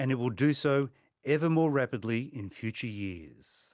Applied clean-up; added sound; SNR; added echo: none; none; none; none.